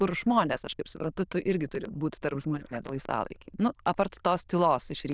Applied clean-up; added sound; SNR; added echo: neural diffusion model UNIVERSE++.